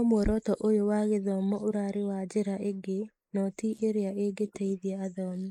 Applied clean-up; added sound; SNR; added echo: neural mask model Resemble Enhance denoiser.